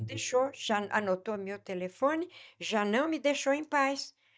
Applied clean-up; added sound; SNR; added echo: neural mask model DeepFilterNet 3.